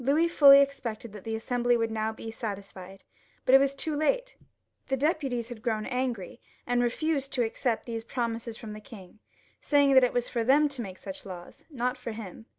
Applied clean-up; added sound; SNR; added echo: none; none; none; none.